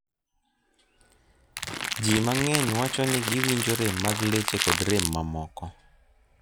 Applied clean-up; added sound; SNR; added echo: none; Crackle; 1 dB; none.